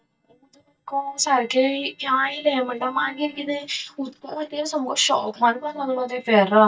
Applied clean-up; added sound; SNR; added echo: neural mask model DeepFilterNet 3.